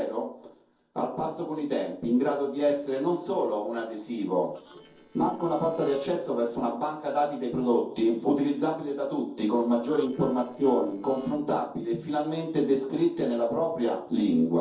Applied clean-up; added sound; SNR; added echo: neural separator model SepFormer DNS4.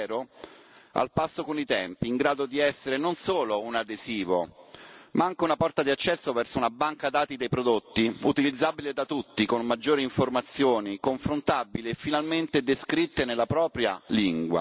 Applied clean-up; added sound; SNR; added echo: none; none; none; none.